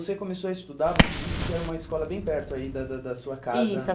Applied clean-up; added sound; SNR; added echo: none; Fire; -1 dB; none.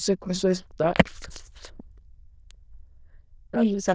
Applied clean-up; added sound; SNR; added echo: neural diffusion model UNIVERSE++.